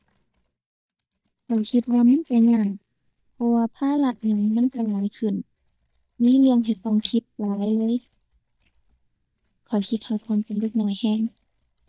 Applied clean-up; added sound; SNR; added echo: neural mask model DeepFilterNet 3.